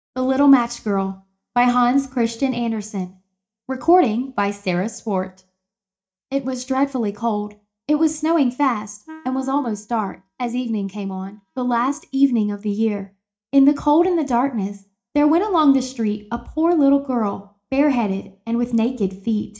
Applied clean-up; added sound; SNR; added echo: neural mask model DeepFilterNet 3.